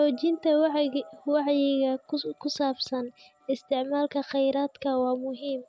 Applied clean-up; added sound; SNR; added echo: none; none; none; none.